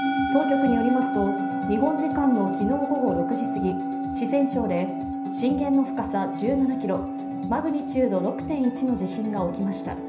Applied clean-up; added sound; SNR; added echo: none; Musical instrument; 3 dB; reverberation time 0.5 s.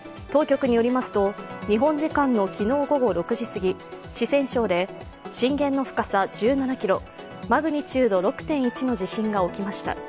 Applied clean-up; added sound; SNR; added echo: none; none; none; none.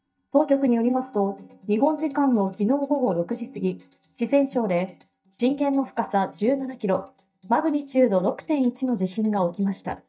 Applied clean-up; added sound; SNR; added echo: neural mask model DeepFilterNet 3.